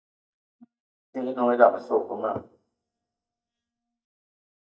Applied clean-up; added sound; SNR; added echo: neural mask model DeepFilterNet 3.